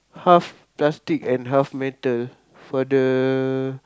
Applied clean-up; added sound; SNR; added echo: none; none; none; none.